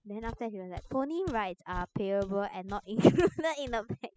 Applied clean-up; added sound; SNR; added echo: classical method spectral subtraction.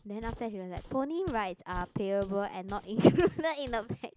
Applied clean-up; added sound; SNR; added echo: none; Walk, footsteps; 16 dB; none.